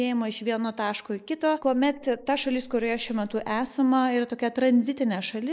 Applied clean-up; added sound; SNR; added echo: neural mask model Resemble Enhance denoiser.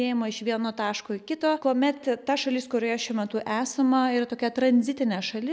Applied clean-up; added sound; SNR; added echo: none; none; none; none.